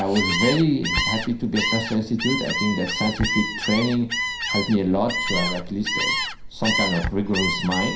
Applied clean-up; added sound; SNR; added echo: none; Gull, seagull; 3 dB; reverberation time 0.5 s.